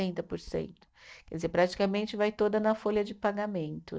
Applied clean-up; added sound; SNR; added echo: neural mask model DeepFilterNet 3.